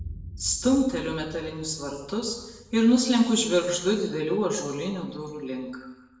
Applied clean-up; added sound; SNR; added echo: none; Boom; 19 dB; reverberation time 0.9 s.